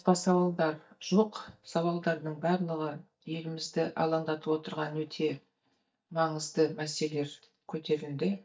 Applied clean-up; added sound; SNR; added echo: neural mask model DeepFilterNet 3.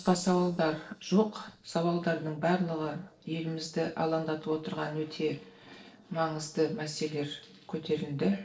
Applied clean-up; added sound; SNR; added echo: neural separator model SepFormer DNS4.